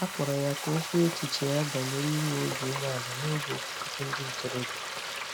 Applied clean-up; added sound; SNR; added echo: none; Frying (food); 4 dB; none.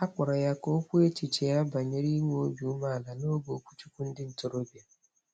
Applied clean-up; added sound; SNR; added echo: none; none; none; none.